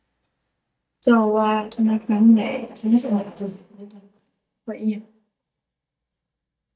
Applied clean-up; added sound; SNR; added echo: neural mask model DeepFilterNet 3.